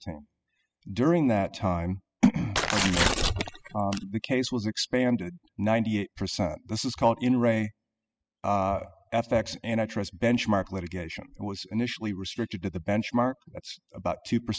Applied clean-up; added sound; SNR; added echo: classical method spectral subtraction.